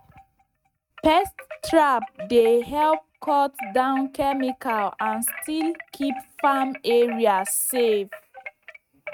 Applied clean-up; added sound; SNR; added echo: neural mask model RNNoise.